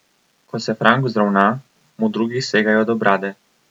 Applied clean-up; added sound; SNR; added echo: none; none; none; none.